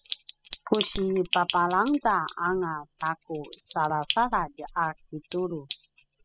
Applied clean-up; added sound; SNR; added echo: classical method spectral subtraction.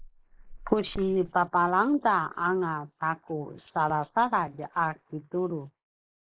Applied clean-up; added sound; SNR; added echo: neural mask model Resemble Enhance denoiser.